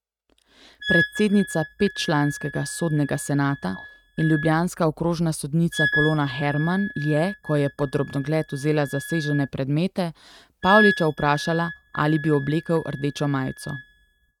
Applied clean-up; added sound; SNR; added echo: neural mask model RNNoise.